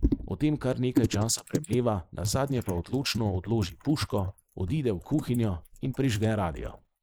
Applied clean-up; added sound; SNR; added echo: neural mask model Resemble Enhance denoiser.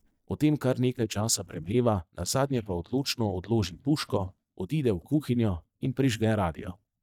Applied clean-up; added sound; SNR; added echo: neural mask model DeepFilterNet 3.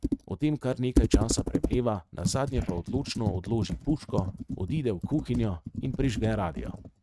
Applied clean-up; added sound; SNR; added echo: neural mask model RNNoise.